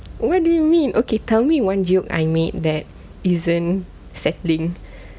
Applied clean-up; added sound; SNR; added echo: none; none; none; none.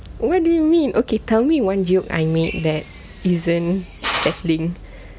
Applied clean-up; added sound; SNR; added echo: none; Drill; 13 dB; none.